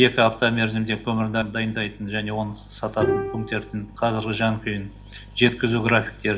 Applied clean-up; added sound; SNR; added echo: none; Bowed string instrument; 8 dB; reverberation time 0.3 s.